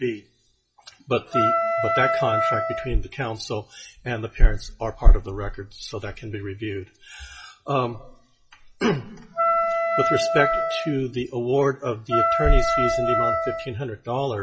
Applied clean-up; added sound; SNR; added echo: classical method WPE with log-MMSE.